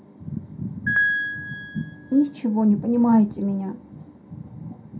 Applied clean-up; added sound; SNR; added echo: none; Piano; 3 dB; reverberation time 0.3 s.